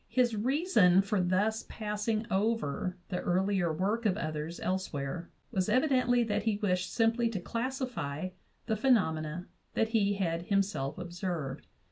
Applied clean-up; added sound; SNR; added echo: none; none; none; none.